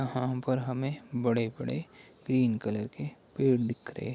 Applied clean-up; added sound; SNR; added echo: none; none; none; none.